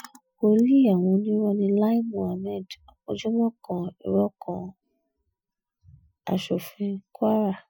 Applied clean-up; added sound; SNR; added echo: classical method Wiener filter.